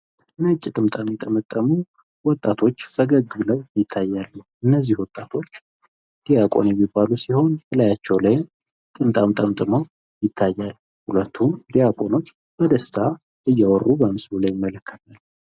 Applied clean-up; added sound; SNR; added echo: none; none; none; none.